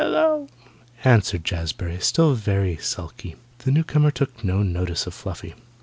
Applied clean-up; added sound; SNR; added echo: none; none; none; none.